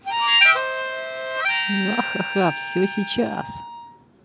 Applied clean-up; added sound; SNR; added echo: none; Harmonica; -4 dB; none.